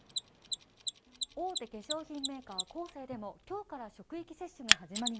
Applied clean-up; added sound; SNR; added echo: none; Mechanisms; -5 dB; none.